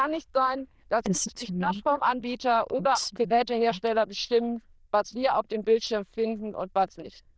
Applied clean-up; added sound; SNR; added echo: neural diffusion model UNIVERSE++.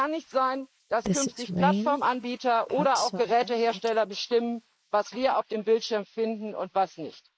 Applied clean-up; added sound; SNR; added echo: neural mask model Resemble Enhance denoiser.